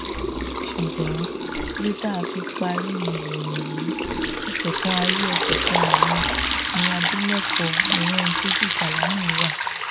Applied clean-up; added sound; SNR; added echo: none; Liquid; -4 dB; none.